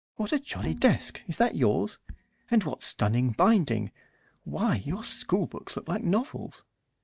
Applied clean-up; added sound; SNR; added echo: neural mask model DeepFilterNet 3.